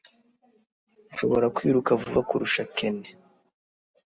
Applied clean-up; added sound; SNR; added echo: none; none; none; none.